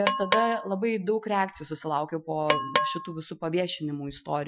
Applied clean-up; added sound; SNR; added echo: classical method Wiener filter.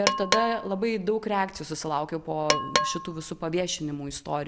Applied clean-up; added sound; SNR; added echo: none; Percussion; 2 dB; none.